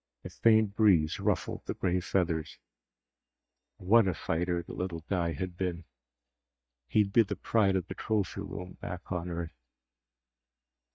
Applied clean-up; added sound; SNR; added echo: neural mask model DeepFilterNet 3.